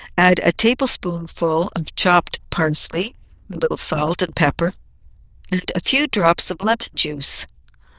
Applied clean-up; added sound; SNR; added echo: neural diffusion model UNIVERSE++.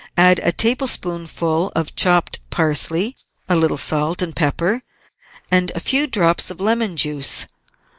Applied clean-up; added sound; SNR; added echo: neural mask model Resemble Enhance denoiser.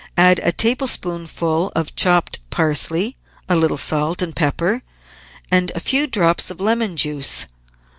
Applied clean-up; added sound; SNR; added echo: none; none; none; none.